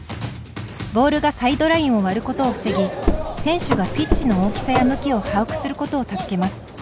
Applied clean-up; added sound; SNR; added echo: none; Car; 2 dB; none.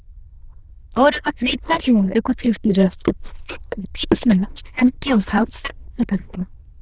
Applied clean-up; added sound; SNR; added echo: neural diffusion model UNIVERSE++.